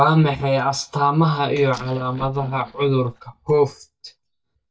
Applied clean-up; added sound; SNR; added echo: neural mask model DeepFilterNet 3.